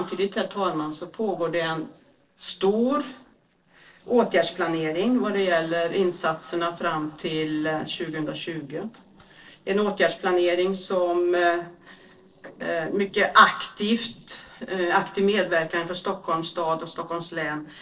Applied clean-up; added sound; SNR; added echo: neural separator model SepFormer DNS4.